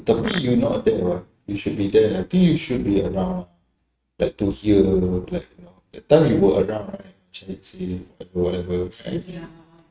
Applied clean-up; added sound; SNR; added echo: neural mask model RNNoise.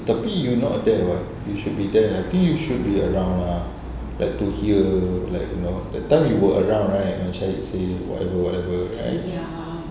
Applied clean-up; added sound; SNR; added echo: none; none; none; none.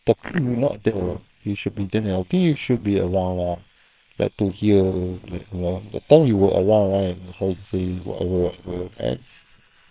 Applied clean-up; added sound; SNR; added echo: neural separator model SepFormer WHAM!.